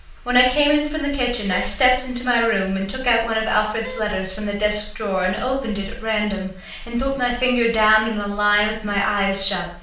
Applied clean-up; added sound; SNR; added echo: none; Wind instrument, woodwind instrument; 17 dB; reverberation time 0.5 s.